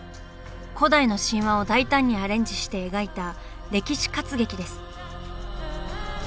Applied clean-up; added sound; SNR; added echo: none; none; none; none.